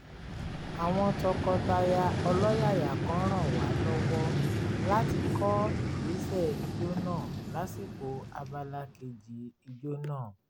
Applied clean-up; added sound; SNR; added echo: none; Vehicle; -1 dB; none.